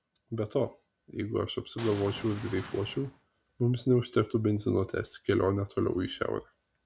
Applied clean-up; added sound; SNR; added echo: none; Boom; 14 dB; none.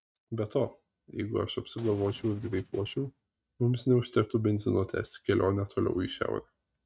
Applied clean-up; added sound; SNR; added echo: neural mask model RNNoise.